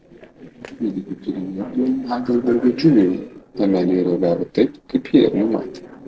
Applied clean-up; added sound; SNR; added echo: neural separator model SepFormer DNS4.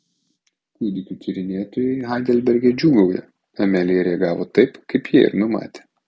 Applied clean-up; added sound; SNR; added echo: none; none; none; none.